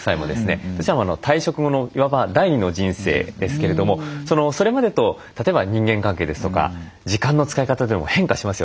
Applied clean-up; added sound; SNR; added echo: none; none; none; none.